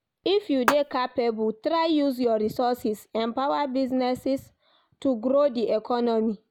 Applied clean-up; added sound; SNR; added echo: none; Clapping; 2 dB; none.